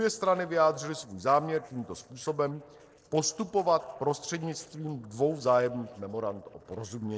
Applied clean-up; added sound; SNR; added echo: neural separator model SepFormer DNS4.